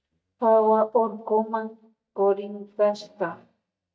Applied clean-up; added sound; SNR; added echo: neural mask model DeepFilterNet 3.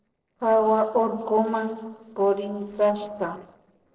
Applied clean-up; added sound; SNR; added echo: neural separator model SepFormer DNS4.